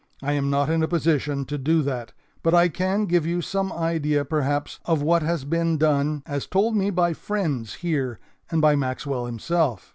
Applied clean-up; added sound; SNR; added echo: none; none; none; none.